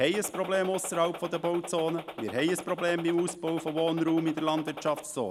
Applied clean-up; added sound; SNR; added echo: none; Gunshot, gunfire; 13 dB; none.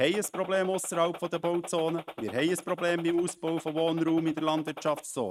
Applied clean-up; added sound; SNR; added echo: neural mask model RNNoise.